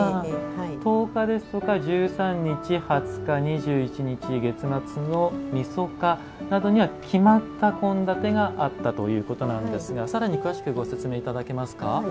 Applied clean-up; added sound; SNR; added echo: none; none; none; none.